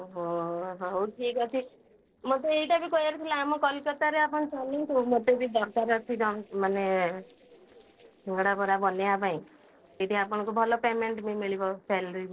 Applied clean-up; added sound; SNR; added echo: neural separator model SepFormer DNS4.